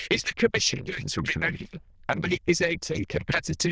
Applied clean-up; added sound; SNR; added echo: neural diffusion model UNIVERSE++.